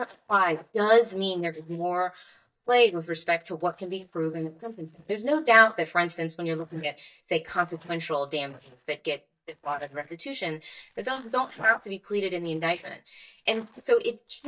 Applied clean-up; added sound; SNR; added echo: neural mask model DeepFilterNet 3.